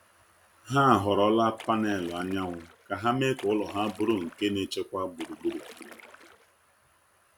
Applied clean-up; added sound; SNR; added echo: none; Splash, splatter; 20 dB; none.